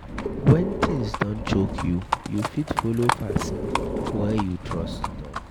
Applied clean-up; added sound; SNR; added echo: none; Breathing + Livestock, farm animals, working animals; 3 dB; none.